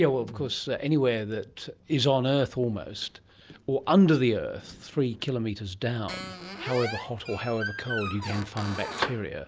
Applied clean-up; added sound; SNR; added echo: none; Squeak; 8 dB; none.